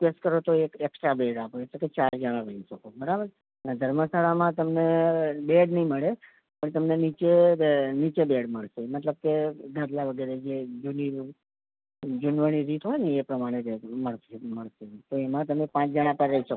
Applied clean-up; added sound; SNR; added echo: none; none; none; none.